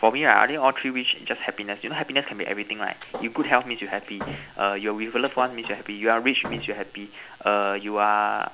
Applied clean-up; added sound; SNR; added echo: none; Thump, thud; 15 dB; none.